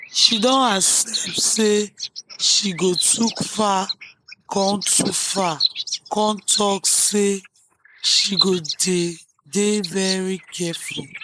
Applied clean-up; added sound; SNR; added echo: neural mask model Resemble Enhance denoiser.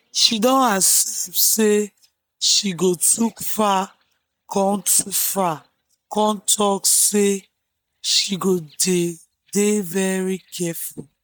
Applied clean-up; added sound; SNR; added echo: neural mask model DeepFilterNet 3.